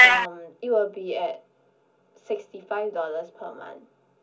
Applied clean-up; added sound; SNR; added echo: none; Meow; -5 dB; reverberation time 0.3 s.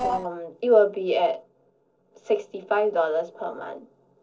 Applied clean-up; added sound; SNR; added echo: neural separator model SepFormer DNS4.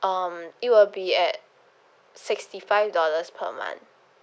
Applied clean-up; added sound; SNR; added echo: none; none; none; none.